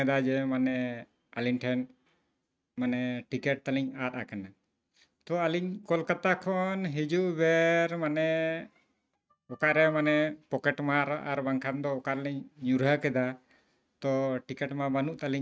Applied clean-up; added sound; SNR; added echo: neural mask model RNNoise.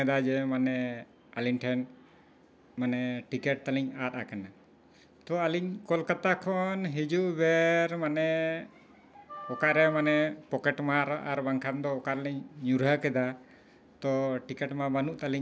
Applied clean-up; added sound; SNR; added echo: none; Wind instrument, woodwind instrument; 14 dB; none.